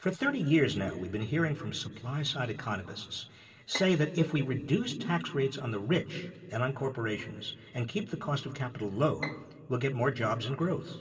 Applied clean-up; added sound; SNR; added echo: none; Bowed string instrument; 13 dB; reverberation time 2.9 s.